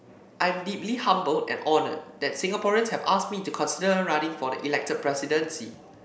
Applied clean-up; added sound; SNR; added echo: none; none; none; none.